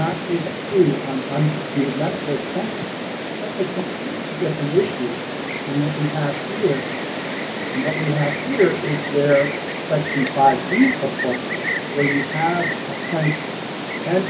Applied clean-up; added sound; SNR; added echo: none; Insect; 2 dB; reverberation time 0.3 s.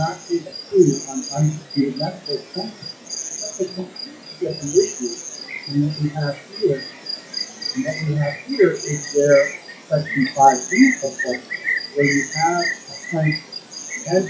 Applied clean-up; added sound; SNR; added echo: classical method WPE with log-MMSE.